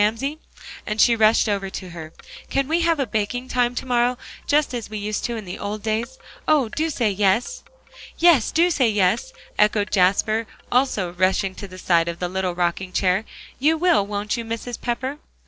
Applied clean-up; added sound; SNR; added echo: neural separator model SepFormer DNS4.